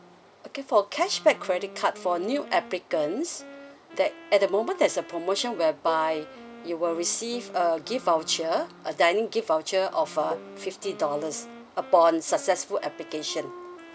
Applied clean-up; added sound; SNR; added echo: none; Cowbell + Wind instrument, woodwind instrument; 18 dB; none.